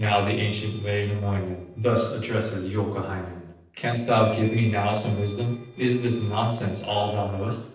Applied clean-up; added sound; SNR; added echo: neural separator model SepFormer DNS4.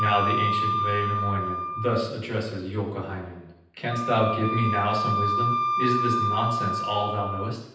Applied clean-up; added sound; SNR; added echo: none; Wind instrument, woodwind instrument; 0 dB; reverberation time 0.9 s.